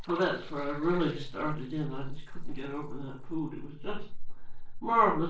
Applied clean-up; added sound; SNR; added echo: neural separator model SepFormer DNS4.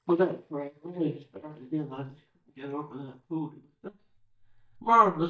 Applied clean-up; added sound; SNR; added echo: neural mask model DeepFilterNet 3.